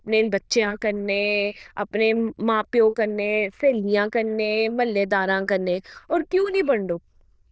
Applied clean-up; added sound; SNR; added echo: neural diffusion model UNIVERSE++.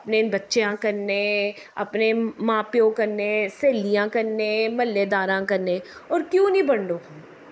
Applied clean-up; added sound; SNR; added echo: neural mask model Resemble Enhance denoiser.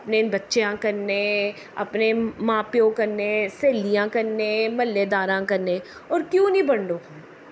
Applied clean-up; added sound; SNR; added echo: none; none; none; none.